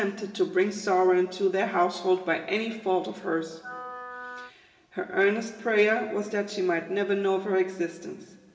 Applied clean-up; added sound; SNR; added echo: none; Wind instrument, woodwind instrument; 15 dB; reverberation time 1.6 s.